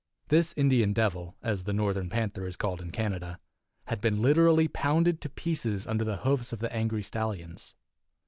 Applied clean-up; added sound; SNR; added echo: none; none; none; none.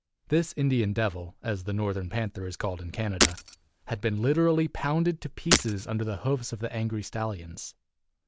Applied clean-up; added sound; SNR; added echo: none; Shatter; 0 dB; none.